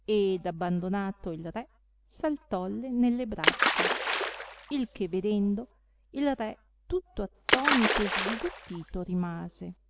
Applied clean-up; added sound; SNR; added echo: none; Splash, splatter; -1 dB; none.